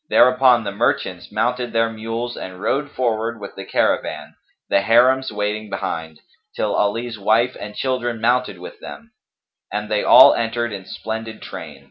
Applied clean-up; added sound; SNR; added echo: none; none; none; none.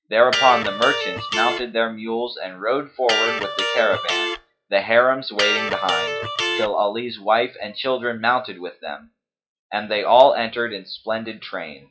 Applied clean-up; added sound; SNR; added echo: classical method log-MMSE.